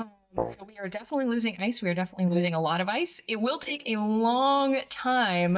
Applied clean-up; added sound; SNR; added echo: neural mask model DeepFilterNet 3.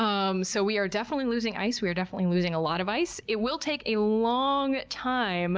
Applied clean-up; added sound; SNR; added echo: none; none; none; none.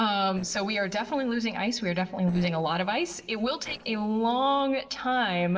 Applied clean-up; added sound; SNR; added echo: neural separator model SepFormer DNS4.